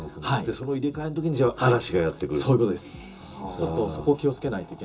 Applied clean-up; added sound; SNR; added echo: none; none; none; reverberation time 0.2 s.